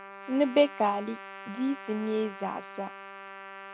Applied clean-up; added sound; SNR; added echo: none; Trumpet; 13 dB; none.